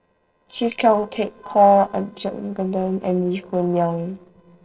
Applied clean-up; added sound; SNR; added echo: neural separator model SepFormer DNS4.